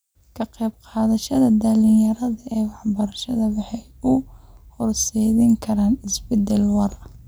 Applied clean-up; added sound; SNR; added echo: none; none; none; none.